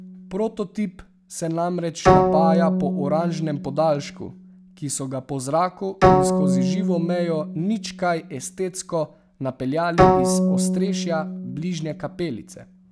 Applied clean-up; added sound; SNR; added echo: none; Bowed string instrument; -2 dB; none.